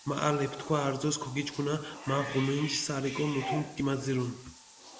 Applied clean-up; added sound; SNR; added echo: none; Bathtub (filling or washing) / Cat; 12 dB; none.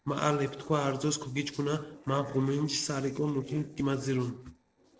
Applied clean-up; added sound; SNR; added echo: neural separator model SepFormer DNS4.